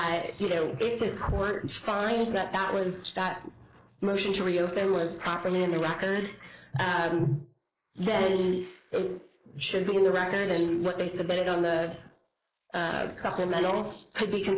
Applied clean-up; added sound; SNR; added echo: neural mask model Resemble Enhance denoiser.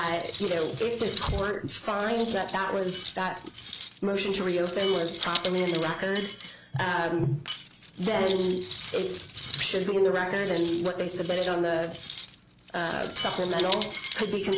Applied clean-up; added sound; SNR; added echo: none; Cutlery, silverware; 12 dB; none.